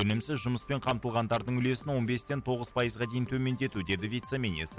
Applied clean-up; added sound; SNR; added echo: none; none; none; none.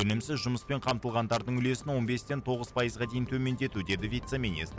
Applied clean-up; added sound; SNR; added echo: none; Thunder / Rain; 17 dB; none.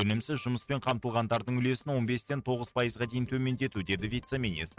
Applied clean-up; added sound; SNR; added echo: neural mask model RNNoise.